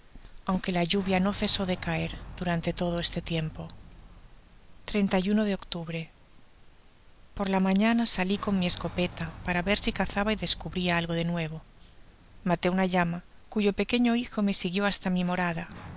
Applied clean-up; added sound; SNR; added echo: none; Boom; 18 dB; none.